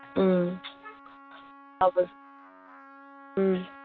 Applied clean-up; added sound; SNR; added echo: none; Trumpet; 20 dB; none.